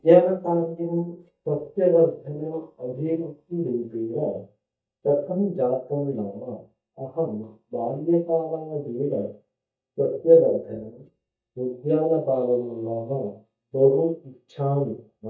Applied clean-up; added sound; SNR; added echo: neural mask model DeepFilterNet 3.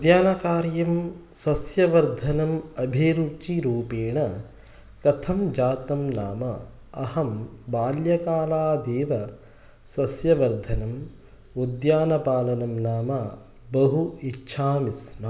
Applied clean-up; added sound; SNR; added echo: none; none; none; none.